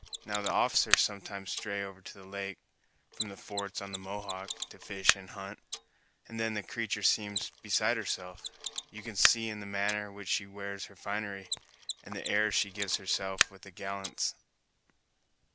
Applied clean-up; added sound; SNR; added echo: none; Mechanisms; 4 dB; none.